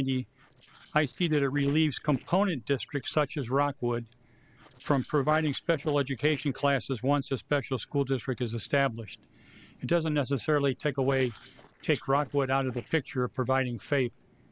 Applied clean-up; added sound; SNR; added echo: neural separator model SepFormer DNS4.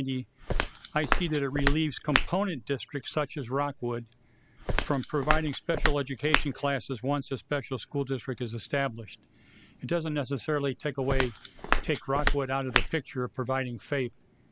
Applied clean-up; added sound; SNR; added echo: none; Walk, footsteps; -3 dB; none.